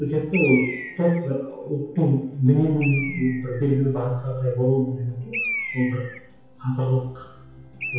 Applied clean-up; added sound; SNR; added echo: none; Bird; 11 dB; reverberation time 2.2 s.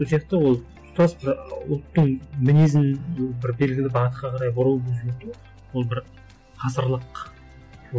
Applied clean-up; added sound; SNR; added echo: none; none; none; none.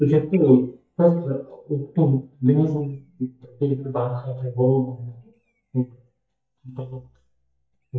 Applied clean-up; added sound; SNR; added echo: neural mask model DeepFilterNet 3.